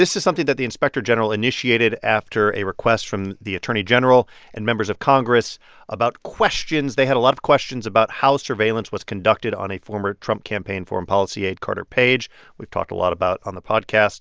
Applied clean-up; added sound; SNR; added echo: none; none; none; none.